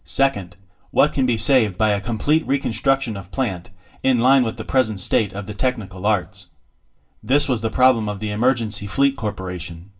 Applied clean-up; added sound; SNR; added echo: none; none; none; reverberation time 0.2 s.